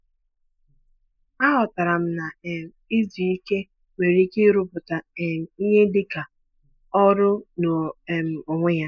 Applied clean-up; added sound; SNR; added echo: neural mask model Resemble Enhance denoiser.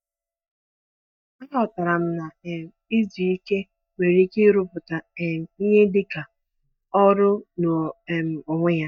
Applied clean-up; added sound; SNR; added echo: neural mask model DeepFilterNet 3.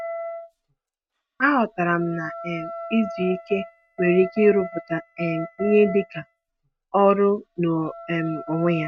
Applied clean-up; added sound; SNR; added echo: neural mask model RNNoise.